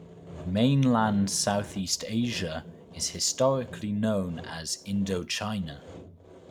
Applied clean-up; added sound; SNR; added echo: none; Sawing; 18 dB; none.